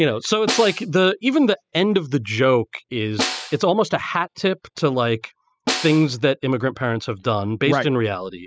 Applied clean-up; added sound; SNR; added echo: classical method spectral subtraction.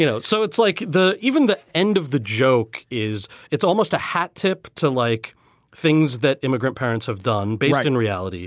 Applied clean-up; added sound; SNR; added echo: none; none; none; none.